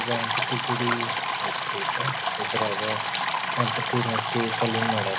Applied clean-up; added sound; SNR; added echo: none; Stream; -4 dB; none.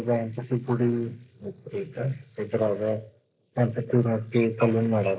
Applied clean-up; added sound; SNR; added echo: neural mask model Resemble Enhance denoiser.